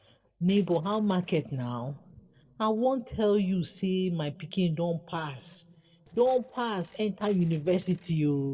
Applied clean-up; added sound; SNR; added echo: neural separator model SepFormer DNS4.